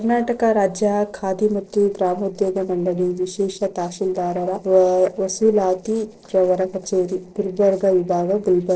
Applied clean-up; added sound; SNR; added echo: neural separator model SepFormer DNS4.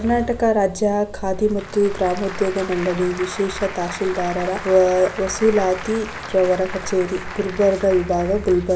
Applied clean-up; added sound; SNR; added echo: none; Applause / Crowd; 12 dB; none.